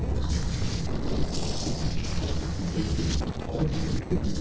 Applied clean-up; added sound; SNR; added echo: neural separator model SepFormer DNS4.